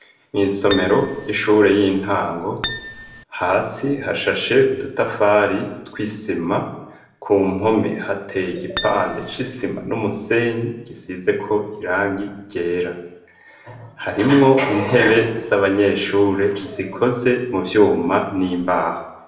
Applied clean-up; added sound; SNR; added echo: none; Acoustic guitar; 7 dB; reverberation time 0.7 s.